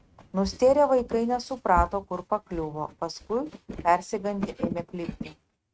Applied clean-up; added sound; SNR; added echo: neural mask model RNNoise.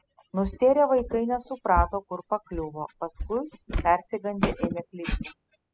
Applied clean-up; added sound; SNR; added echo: classical method spectral subtraction.